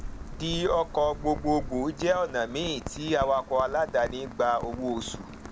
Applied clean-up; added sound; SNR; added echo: none; Rain; 11 dB; none.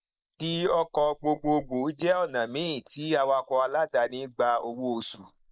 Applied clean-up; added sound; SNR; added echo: neural mask model Resemble Enhance denoiser.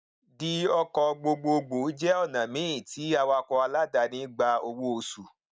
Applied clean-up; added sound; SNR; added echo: none; none; none; none.